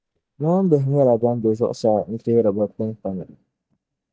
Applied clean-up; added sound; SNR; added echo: neural mask model DeepFilterNet 3.